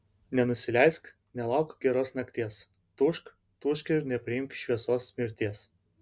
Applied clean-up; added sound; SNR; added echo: none; none; none; none.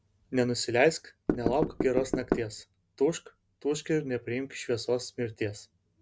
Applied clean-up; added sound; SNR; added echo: none; Knock / Wood; 0 dB; none.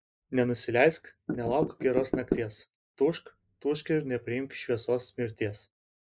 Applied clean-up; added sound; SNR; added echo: neural mask model Resemble Enhance denoiser.